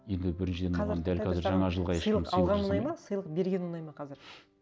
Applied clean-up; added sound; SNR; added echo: none; none; none; none.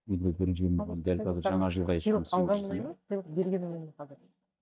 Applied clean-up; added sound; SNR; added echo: neural mask model DeepFilterNet 3.